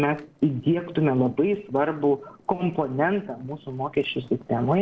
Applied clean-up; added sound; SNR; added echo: neural separator model SepFormer DNS4.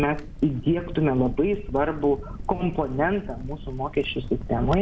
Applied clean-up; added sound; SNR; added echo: none; Crackle; 9 dB; none.